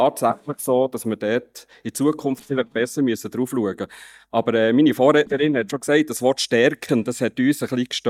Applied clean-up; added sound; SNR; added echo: neural mask model DeepFilterNet 3.